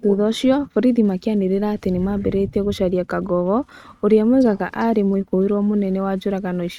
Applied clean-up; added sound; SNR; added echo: neural mask model RNNoise.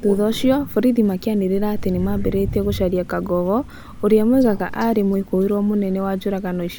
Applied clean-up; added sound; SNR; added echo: none; Crow; 11 dB; none.